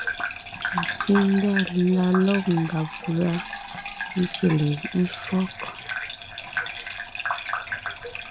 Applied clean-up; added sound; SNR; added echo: none; Bathtub (filling or washing) / Gurgling; 7 dB; none.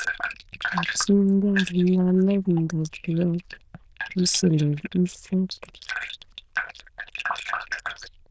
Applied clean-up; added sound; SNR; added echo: neural diffusion model UNIVERSE++.